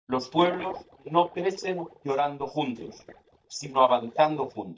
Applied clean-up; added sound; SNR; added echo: neural mask model DeepFilterNet 3.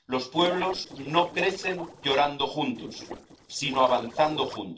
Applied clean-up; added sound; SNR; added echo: neural separator model SepFormer DNS4.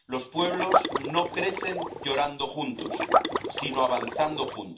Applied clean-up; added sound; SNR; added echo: none; Liquid; -1 dB; reverberation time 0.3 s.